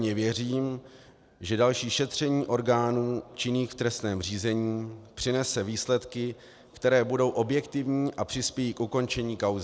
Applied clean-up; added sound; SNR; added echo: none; none; none; none.